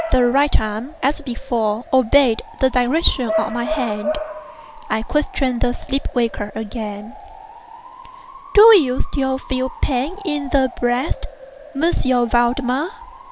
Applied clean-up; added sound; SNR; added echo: none; Bark / Motor vehicle (road) / Siren; 13 dB; none.